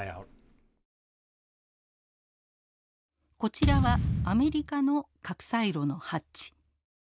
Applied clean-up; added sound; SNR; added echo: none; Thump, thud; -5 dB; none.